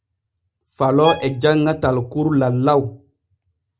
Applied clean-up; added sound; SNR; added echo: none; Bowed string instrument; 11 dB; none.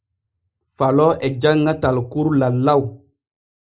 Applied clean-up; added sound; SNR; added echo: neural mask model Resemble Enhance denoiser.